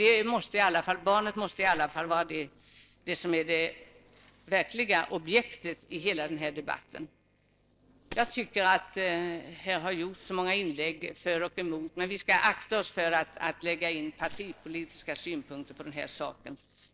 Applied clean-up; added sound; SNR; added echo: neural separator model SepFormer DNS4.